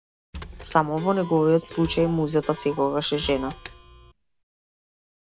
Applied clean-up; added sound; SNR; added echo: none; Wood + Clock; 15 dB; none.